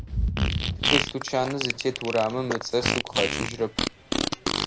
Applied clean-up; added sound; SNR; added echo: none; Fart; -2 dB; none.